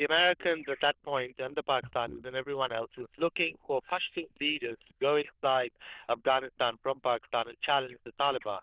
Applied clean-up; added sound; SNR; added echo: neural diffusion model UNIVERSE++.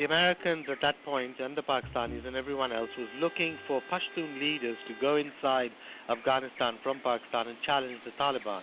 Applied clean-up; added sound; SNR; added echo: none; Bowed string instrument + Bird vocalization, bird call, bird song; 18 dB; none.